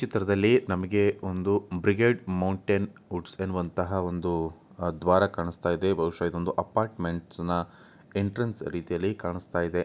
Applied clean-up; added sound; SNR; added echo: none; none; none; none.